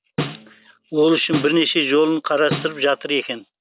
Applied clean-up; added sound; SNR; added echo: none; Snare drum; 11 dB; none.